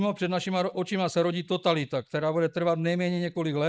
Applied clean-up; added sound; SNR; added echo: neural mask model Resemble Enhance denoiser.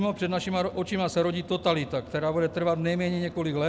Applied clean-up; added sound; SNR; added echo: none; Crowd; 19 dB; none.